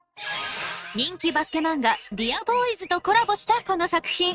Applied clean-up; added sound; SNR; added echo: neural mask model RNNoise.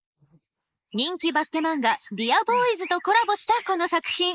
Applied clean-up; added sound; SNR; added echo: neural mask model Resemble Enhance denoiser.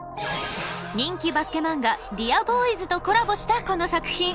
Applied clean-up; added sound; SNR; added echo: none; none; none; none.